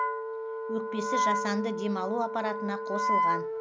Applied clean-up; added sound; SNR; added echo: none; Wind instrument, woodwind instrument; -3 dB; none.